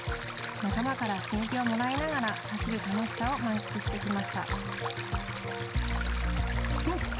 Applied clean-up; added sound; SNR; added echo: none; Stream; 4 dB; none.